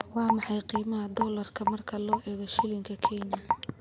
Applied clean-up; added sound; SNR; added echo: none; Raindrop / Drip; 1 dB; none.